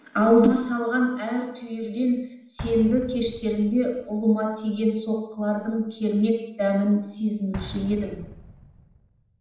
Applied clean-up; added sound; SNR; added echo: none; Explosion; 20 dB; reverberation time 0.8 s.